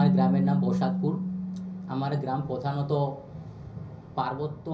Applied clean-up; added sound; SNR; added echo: none; Keyboard (musical); 0 dB; reverberation time 0.5 s.